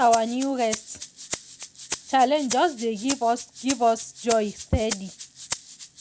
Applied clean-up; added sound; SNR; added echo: none; Rattle (instrument); 11 dB; none.